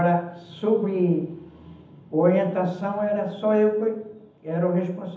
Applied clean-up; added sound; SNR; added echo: none; none; none; reverberation time 0.8 s.